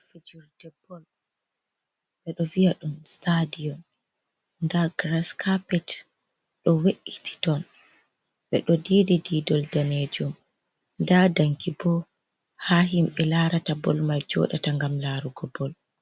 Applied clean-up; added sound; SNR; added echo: none; none; none; none.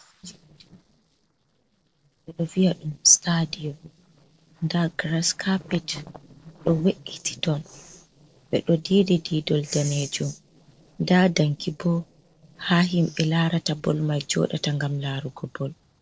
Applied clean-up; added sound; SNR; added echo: neural separator model SepFormer DNS4.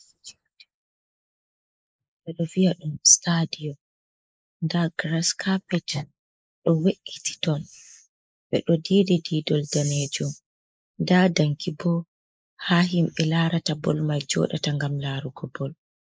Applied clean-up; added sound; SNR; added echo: neural mask model Resemble Enhance denoiser.